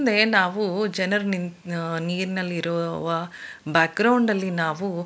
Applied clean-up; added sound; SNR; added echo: none; none; none; none.